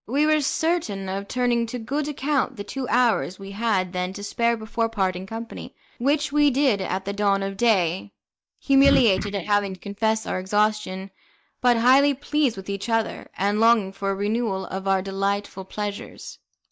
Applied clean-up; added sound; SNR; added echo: neural mask model DeepFilterNet 3.